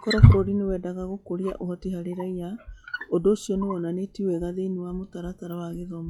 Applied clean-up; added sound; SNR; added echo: classical method log-MMSE.